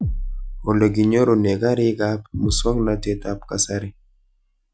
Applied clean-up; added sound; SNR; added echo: none; Bass drum; 9 dB; none.